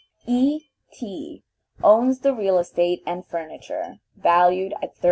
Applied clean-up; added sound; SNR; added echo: none; none; none; none.